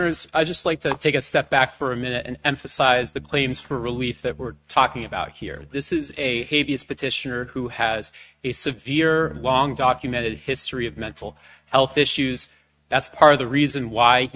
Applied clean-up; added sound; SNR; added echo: neural mask model RNNoise.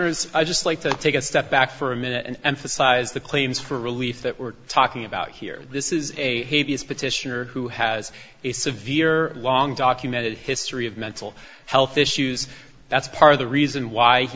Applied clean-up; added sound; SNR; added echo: none; none; none; none.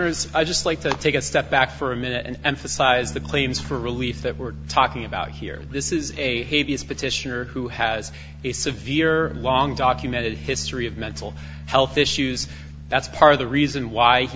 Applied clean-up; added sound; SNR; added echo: none; Bass guitar; 13 dB; none.